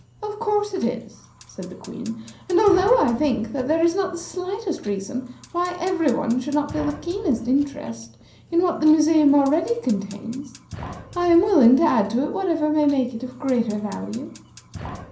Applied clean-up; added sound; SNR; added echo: none; Fire; 20 dB; reverberation time 0.6 s.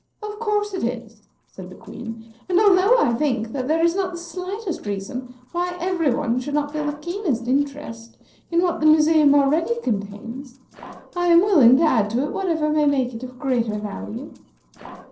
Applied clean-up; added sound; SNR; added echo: neural separator model SepFormer DNS4.